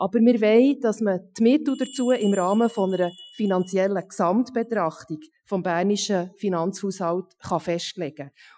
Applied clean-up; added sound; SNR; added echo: classical method Wiener filter.